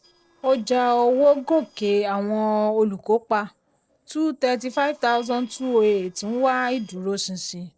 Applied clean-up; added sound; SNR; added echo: neural separator model SepFormer DNS4.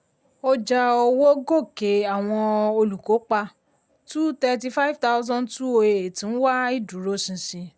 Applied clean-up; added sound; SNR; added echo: none; none; none; none.